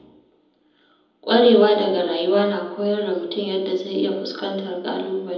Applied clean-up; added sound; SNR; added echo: none; none; none; reverberation time 1.0 s.